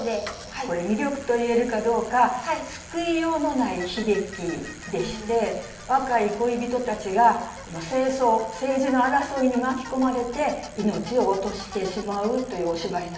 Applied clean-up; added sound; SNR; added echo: none; Bicycle; 17 dB; reverberation time 0.8 s.